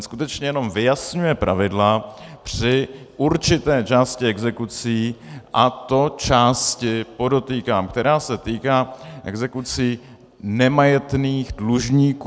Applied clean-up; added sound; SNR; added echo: none; none; none; none.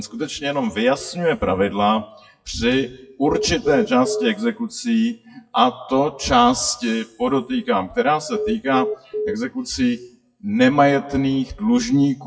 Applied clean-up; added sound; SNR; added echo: classical method WPE with log-MMSE.